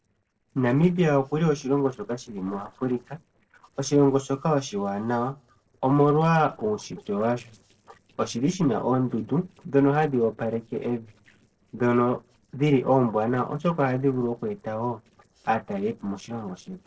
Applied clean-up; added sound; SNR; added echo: neural separator model SepFormer DNS4.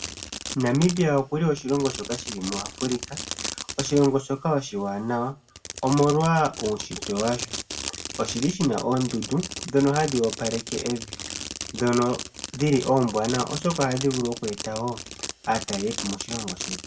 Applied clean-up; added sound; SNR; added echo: none; Fireworks; 10 dB; reverberation time 0.2 s.